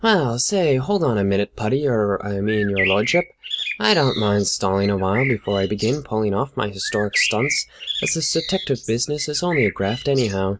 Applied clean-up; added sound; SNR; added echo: none; Bird; 8 dB; none.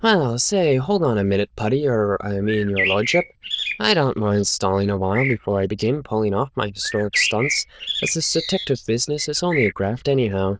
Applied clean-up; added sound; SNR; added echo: neural diffusion model UNIVERSE++.